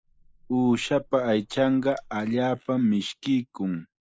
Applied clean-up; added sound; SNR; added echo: neural mask model Resemble Enhance denoiser.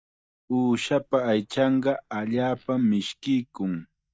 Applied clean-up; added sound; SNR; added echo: neural mask model DeepFilterNet 3.